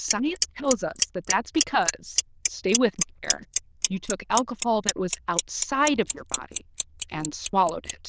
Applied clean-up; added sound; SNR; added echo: neural diffusion model UNIVERSE++.